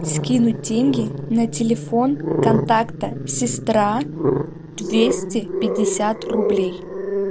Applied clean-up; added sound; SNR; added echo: none; Growling; 3 dB; none.